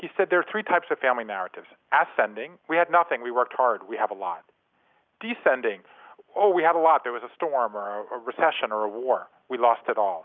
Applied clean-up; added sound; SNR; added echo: none; none; none; none.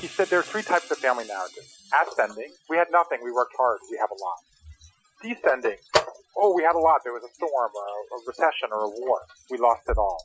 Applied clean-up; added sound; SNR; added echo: classical method Wiener filter.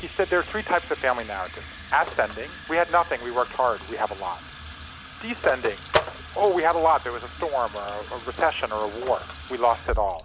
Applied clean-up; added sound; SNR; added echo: none; Telephone + Sink (filling or washing) / Water tap, faucet; 9 dB; none.